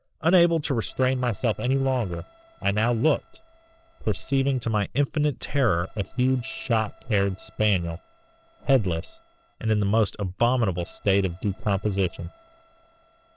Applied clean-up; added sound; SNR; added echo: neural separator model SepFormer DNS4.